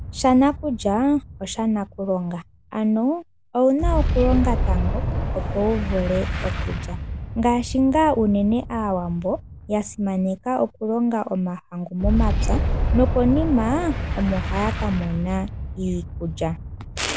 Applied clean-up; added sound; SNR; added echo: none; Boom; 3 dB; none.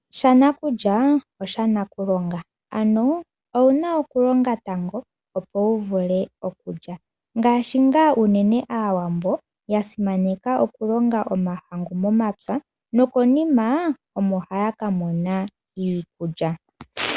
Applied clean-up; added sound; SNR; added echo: none; none; none; none.